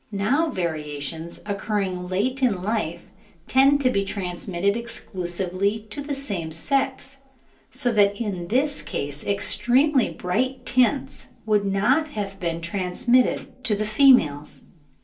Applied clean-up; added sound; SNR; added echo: none; none; none; reverberation time 0.3 s.